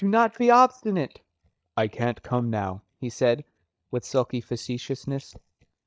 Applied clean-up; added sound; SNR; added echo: neural mask model DeepFilterNet 3.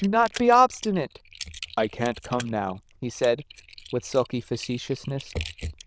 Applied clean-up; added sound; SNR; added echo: neural diffusion model UNIVERSE++.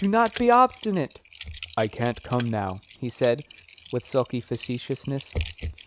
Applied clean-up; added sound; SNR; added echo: none; Typing; 13 dB; none.